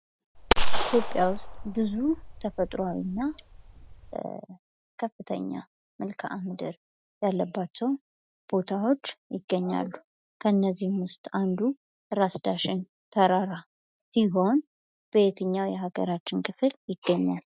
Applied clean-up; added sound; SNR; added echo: none; Gunshot, gunfire; -3 dB; none.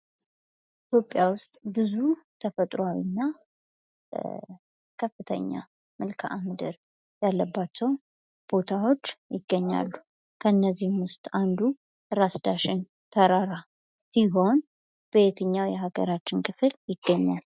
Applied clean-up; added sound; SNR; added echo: none; none; none; none.